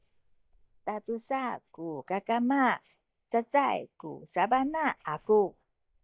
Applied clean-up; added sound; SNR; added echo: neural mask model DeepFilterNet 3.